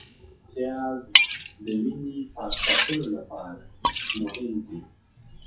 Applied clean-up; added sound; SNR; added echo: classical method WPE with log-MMSE.